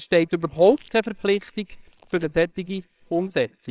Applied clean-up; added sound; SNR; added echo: neural separator model SepFormer WHAMR!.